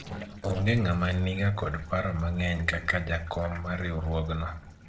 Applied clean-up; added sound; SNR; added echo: neural separator model SepFormer DNS4.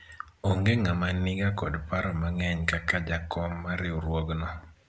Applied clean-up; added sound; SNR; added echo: none; none; none; none.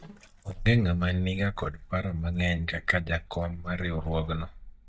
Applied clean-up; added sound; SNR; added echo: neural mask model DeepFilterNet 3.